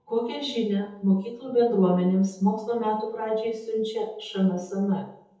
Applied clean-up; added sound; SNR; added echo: none; none; none; reverberation time 0.7 s.